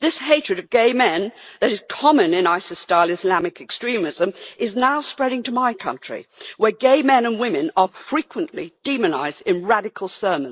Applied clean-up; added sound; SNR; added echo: neural mask model Resemble Enhance denoiser.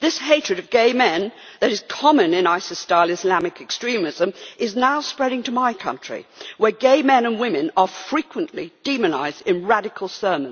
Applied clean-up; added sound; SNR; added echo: none; none; none; none.